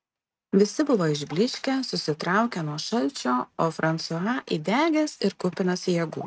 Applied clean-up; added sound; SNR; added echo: neural mask model RNNoise.